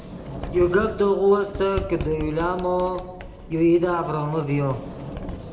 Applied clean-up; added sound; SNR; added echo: none; Sliding door; 12 dB; reverberation time 0.7 s.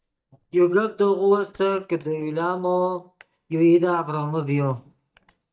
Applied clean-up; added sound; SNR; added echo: neural mask model DeepFilterNet 3.